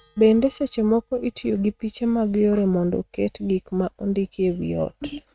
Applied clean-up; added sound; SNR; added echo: neural mask model RNNoise.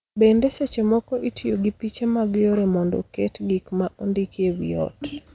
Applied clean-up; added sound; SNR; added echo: none; none; none; none.